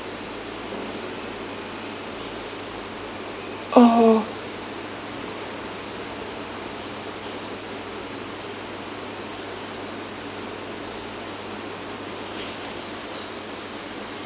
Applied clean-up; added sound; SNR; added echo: none; none; none; none.